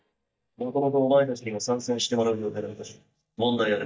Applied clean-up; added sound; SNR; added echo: neural mask model DeepFilterNet 3.